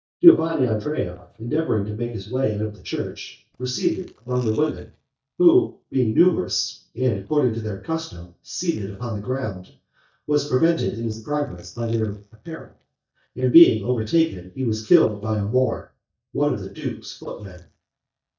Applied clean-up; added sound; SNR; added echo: neural mask model DeepFilterNet 3.